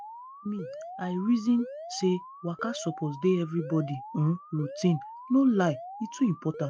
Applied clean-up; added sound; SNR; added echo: classical method Wiener filter.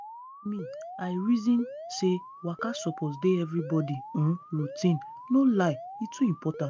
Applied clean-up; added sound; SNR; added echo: none; Alarm; 14 dB; none.